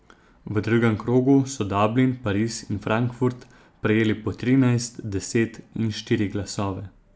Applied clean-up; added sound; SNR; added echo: none; none; none; none.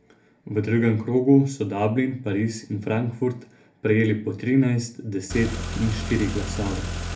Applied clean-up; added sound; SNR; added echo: none; Car; 5 dB; reverberation time 0.3 s.